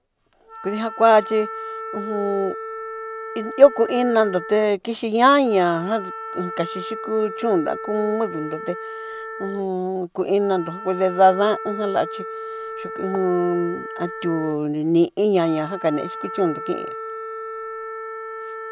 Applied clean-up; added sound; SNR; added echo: none; Wind instrument, woodwind instrument; 11 dB; none.